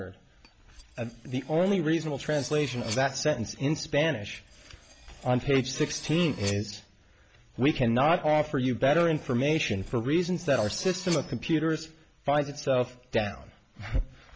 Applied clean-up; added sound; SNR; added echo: none; Cutlery, silverware; 19 dB; none.